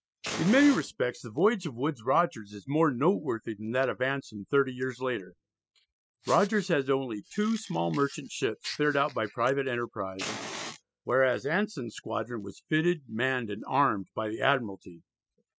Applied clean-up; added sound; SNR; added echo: classical method spectral subtraction.